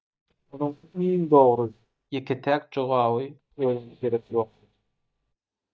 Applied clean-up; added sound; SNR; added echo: neural mask model DeepFilterNet 3.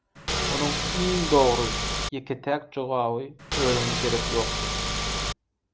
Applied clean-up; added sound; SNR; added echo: none; Engine / Car; 0 dB; none.